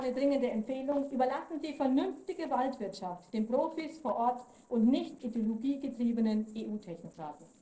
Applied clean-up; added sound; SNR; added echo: neural separator model SepFormer DNS4.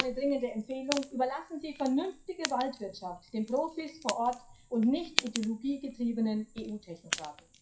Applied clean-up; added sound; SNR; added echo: classical method WPE with log-MMSE.